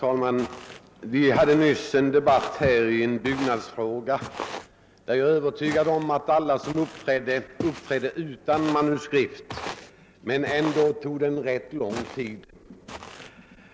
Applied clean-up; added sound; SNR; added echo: none; Walk, footsteps; 15 dB; none.